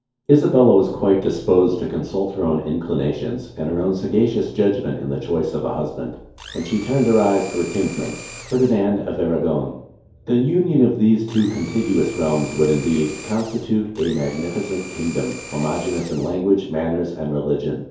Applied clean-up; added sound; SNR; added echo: none; Domestic sounds, home sounds; 17 dB; reverberation time 2.4 s.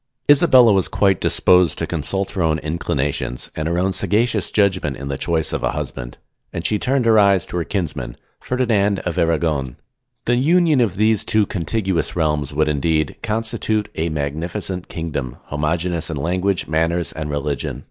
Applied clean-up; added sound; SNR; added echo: none; none; none; none.